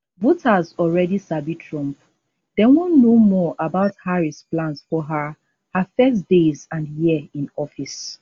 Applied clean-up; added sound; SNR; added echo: none; none; none; none.